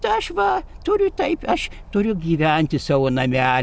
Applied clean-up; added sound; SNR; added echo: none; none; none; none.